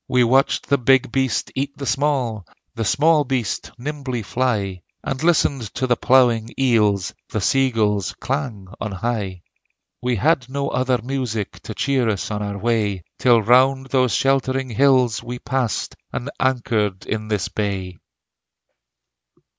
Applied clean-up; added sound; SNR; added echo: none; none; none; none.